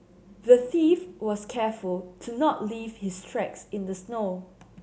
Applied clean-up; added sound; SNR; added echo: none; none; none; none.